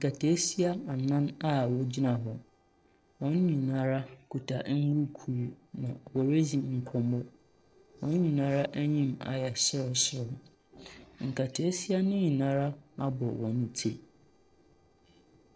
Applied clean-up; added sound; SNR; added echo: neural separator model SepFormer DNS4.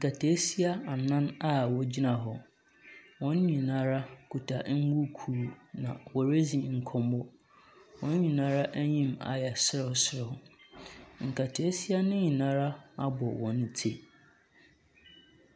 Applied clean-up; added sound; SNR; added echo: none; none; none; none.